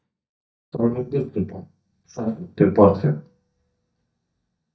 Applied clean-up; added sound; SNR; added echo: neural mask model DeepFilterNet 3.